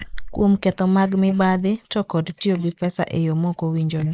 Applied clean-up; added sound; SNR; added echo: neural mask model Resemble Enhance denoiser.